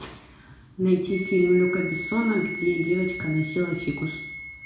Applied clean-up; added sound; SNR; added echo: none; Wind instrument, woodwind instrument; 11 dB; reverberation time 0.6 s.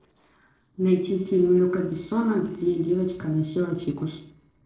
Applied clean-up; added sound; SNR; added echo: neural separator model SepFormer DNS4.